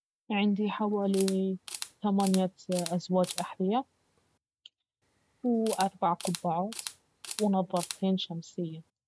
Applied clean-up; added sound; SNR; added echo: none; Camera; 12 dB; none.